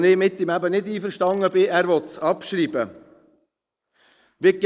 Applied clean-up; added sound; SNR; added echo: neural mask model Resemble Enhance denoiser.